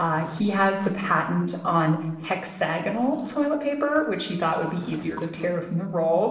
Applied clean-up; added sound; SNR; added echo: neural separator model SepFormer DNS4.